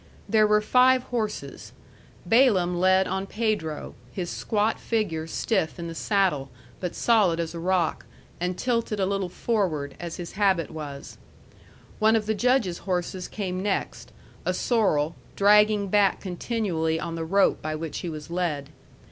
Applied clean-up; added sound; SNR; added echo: none; none; none; none.